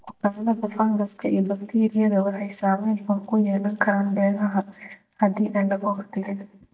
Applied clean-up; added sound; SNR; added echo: neural mask model DeepFilterNet 3.